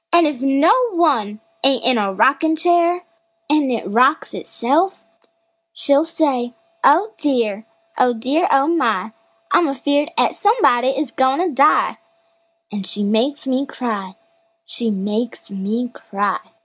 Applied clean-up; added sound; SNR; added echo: none; none; none; none.